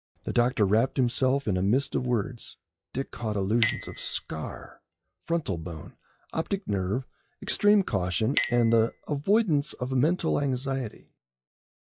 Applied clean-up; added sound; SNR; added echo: classical method log-MMSE.